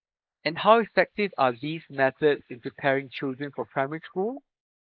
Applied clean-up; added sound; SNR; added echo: neural mask model Resemble Enhance denoiser.